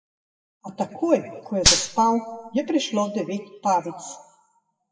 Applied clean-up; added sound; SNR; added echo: classical method WPE with log-MMSE.